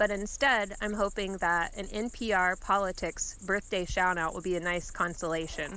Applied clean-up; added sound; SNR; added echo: none; Cricket; 19 dB; none.